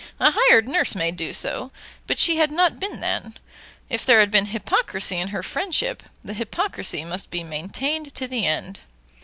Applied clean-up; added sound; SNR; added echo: none; none; none; none.